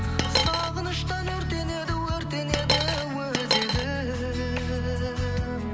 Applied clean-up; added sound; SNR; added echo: none; Coin (dropping); -1 dB; none.